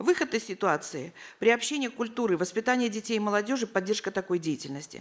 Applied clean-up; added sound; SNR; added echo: neural mask model Resemble Enhance denoiser.